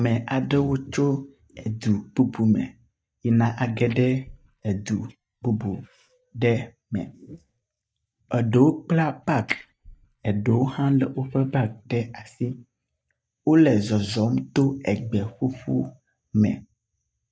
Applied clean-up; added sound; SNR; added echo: neural mask model DeepFilterNet 3.